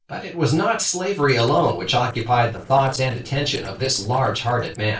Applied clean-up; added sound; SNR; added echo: neural separator model SepFormer DNS4.